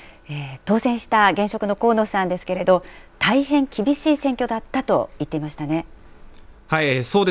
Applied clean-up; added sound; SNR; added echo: none; none; none; none.